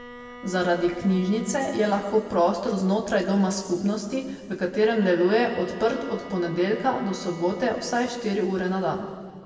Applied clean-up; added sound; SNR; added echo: none; Bowed string instrument; 20 dB; reverberation time 2.1 s.